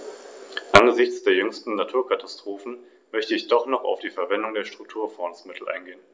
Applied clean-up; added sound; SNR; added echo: none; none; none; none.